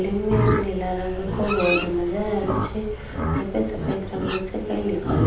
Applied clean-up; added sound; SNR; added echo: none; Livestock, farm animals, working animals; 1 dB; reverberation time 0.9 s.